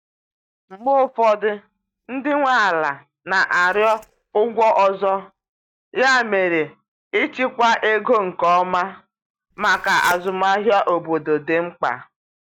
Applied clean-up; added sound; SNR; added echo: neural mask model DeepFilterNet 3.